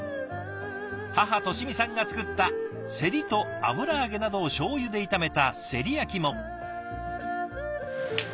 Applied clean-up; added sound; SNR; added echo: none; none; none; none.